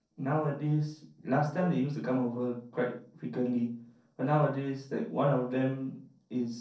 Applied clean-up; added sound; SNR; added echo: neural separator model SepFormer DNS4.